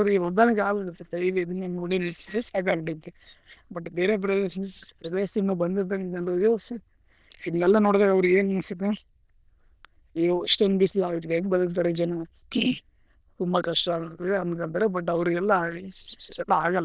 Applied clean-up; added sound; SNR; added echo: neural diffusion model UNIVERSE++.